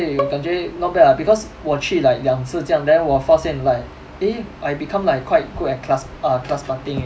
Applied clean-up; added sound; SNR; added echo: none; Bowed string instrument; 11 dB; none.